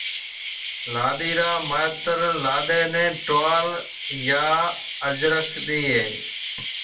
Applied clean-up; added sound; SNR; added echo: none; Insect; 5 dB; reverberation time 0.2 s.